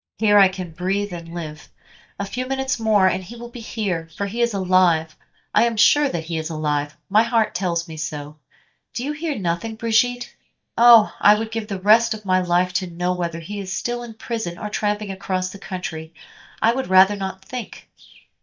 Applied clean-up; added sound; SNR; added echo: neural mask model DeepFilterNet 3.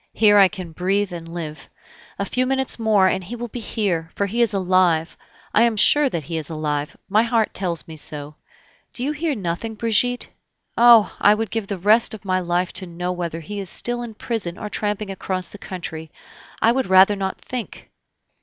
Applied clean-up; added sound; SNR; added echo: none; none; none; none.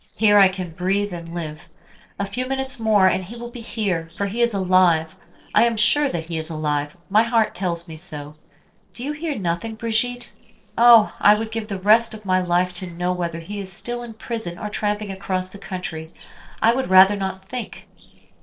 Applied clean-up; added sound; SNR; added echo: neural separator model SepFormer DNS4.